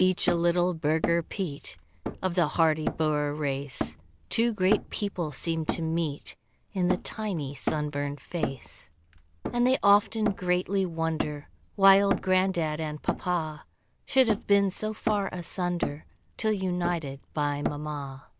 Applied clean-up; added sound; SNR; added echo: none; Hammer; 9 dB; none.